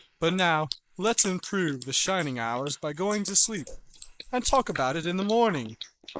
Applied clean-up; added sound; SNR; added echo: neural mask model Resemble Enhance denoiser.